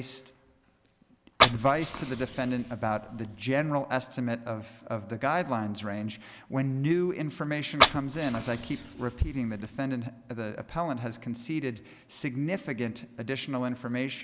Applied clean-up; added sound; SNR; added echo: none; Fire; -1 dB; none.